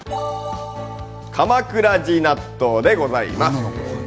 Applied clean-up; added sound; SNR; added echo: none; none; none; none.